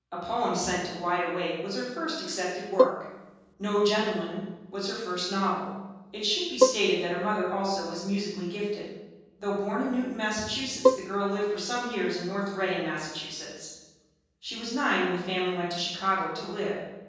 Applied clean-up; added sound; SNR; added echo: none; Bowed string instrument; -4 dB; reverberation time 1.3 s.